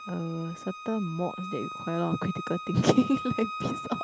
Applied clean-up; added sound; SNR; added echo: none; Bowed string instrument; 10 dB; none.